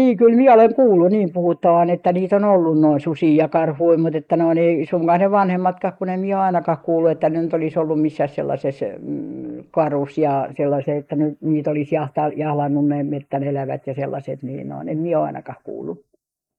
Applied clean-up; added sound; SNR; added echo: neural mask model Resemble Enhance denoiser.